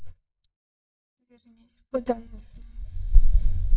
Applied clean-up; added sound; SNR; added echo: neural mask model DeepFilterNet 3.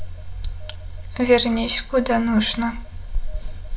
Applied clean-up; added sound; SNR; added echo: none; Telephone; 19 dB; reverberation time 0.2 s.